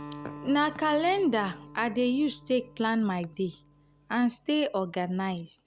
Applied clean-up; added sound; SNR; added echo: none; Acoustic guitar; 19 dB; none.